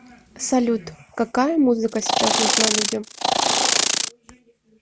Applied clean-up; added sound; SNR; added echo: none; Insect; -4 dB; none.